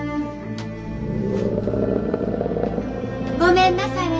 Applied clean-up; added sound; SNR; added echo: none; Animal; 2 dB; none.